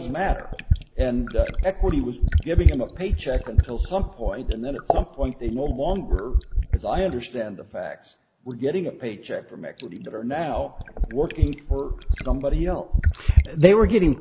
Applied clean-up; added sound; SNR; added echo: neural mask model Resemble Enhance denoiser.